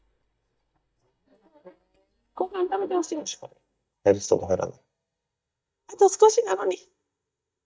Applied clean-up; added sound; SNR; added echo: neural mask model DeepFilterNet 3.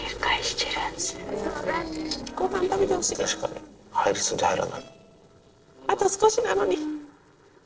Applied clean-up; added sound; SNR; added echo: neural separator model SepFormer DNS4.